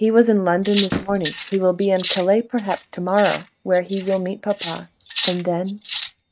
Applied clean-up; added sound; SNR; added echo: neural mask model RNNoise.